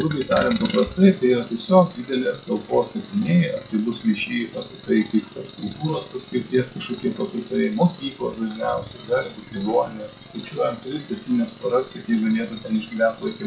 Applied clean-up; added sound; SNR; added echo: classical method WPE with log-MMSE.